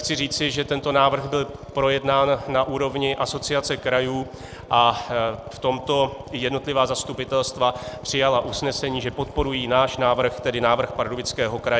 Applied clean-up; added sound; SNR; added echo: none; Drill; 18 dB; none.